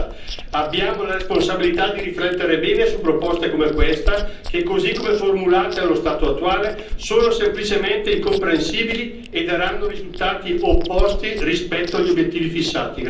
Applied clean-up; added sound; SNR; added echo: none; Chewing, mastication; 6 dB; reverberation time 0.6 s.